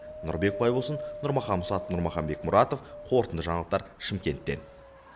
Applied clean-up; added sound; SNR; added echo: none; Wind; 12 dB; none.